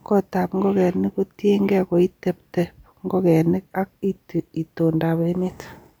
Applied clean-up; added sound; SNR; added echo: none; none; none; none.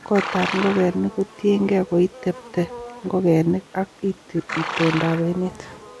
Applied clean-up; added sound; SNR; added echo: none; Livestock, farm animals, working animals; 11 dB; none.